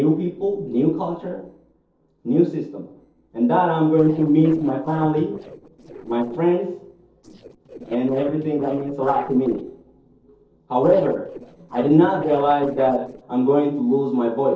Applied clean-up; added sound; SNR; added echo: neural separator model SepFormer DNS4.